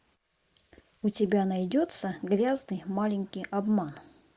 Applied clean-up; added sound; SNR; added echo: neural mask model Resemble Enhance denoiser.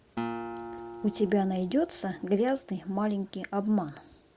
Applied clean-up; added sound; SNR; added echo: none; Acoustic guitar; 12 dB; none.